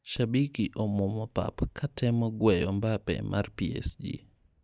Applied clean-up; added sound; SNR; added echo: none; none; none; none.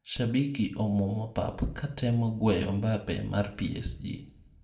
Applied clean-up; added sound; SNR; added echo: none; none; none; reverberation time 0.5 s.